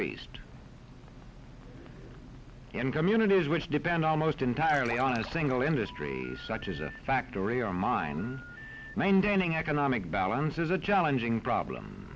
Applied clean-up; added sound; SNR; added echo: none; Splash, splatter + Telephone; 16 dB; none.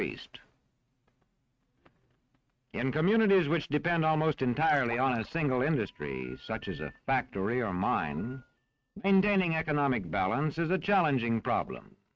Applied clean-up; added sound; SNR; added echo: neural mask model RNNoise.